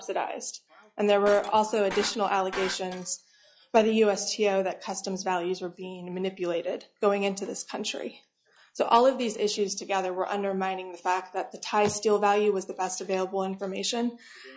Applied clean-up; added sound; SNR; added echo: classical method log-MMSE.